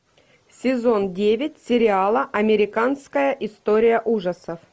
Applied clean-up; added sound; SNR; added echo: none; none; none; none.